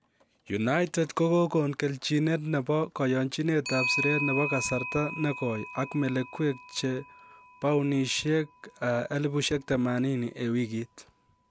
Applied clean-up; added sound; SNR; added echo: none; Clock; 11 dB; none.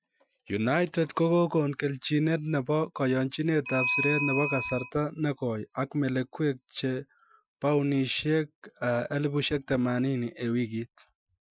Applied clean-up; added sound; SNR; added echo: classical method Wiener filter.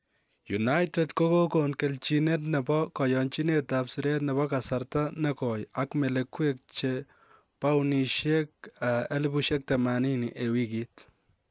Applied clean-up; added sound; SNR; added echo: none; none; none; none.